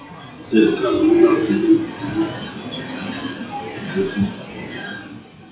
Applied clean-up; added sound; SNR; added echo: classical method WPE with log-MMSE.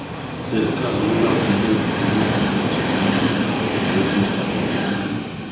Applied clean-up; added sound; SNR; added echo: none; Train; -4 dB; reverberation time 1.0 s.